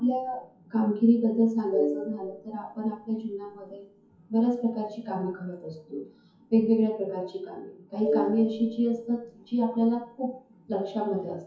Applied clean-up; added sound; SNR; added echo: classical method WPE with log-MMSE.